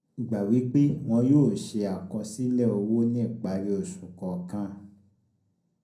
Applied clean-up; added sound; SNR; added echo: none; none; none; reverberation time 0.6 s.